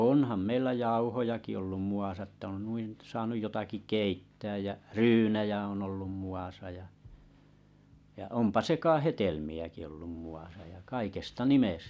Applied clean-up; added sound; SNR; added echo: none; none; none; none.